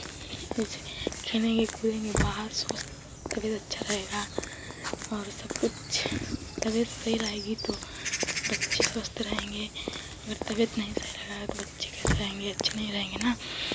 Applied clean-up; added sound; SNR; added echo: none; Walk, footsteps / Bird vocalization, bird call, bird song; 2 dB; none.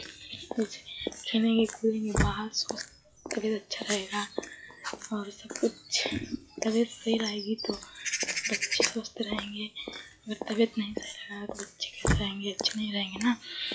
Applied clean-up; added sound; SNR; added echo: classical method log-MMSE.